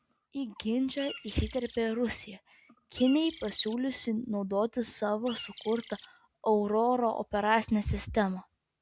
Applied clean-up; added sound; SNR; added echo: none; Bird; 10 dB; none.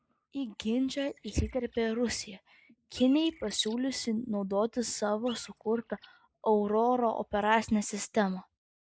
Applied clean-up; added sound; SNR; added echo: neural mask model Resemble Enhance denoiser.